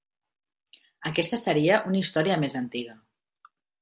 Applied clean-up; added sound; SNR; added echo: none; none; none; none.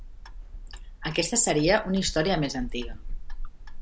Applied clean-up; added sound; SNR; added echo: none; Clock; 7 dB; none.